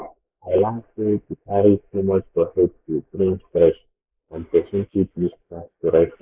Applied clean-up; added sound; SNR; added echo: neural mask model Resemble Enhance denoiser.